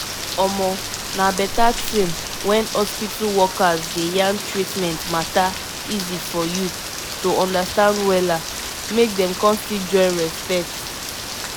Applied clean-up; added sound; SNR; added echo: none; Rain; 6 dB; none.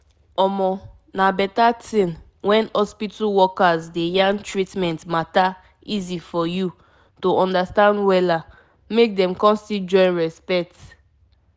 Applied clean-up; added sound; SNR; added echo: none; none; none; none.